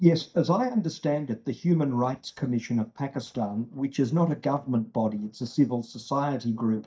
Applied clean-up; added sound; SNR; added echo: neural mask model DeepFilterNet 3.